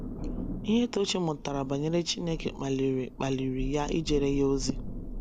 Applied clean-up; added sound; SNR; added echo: none; Thunder; 8 dB; none.